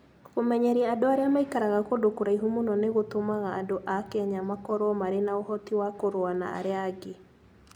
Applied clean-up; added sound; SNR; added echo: none; none; none; none.